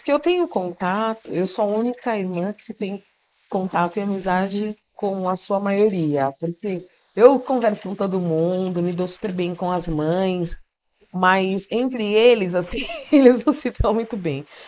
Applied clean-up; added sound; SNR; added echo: neural mask model Resemble Enhance denoiser.